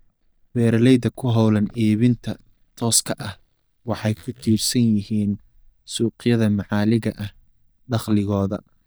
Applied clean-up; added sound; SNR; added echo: neural mask model DeepFilterNet 3.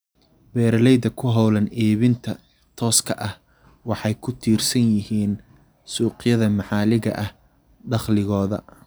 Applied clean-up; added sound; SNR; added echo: none; none; none; none.